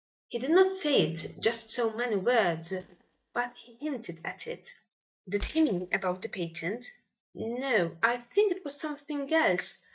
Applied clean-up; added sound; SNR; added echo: neural mask model DeepFilterNet 3.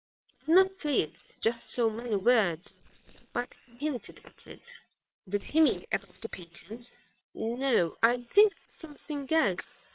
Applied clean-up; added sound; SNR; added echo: neural separator model SepFormer WHAM!.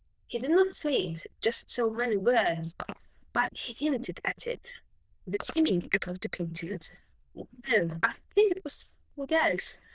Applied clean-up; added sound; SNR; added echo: neural diffusion model UNIVERSE++.